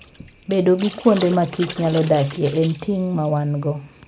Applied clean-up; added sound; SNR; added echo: none; Water / Splash, splatter; 17 dB; none.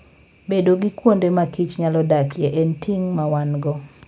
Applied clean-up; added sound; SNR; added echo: none; none; none; none.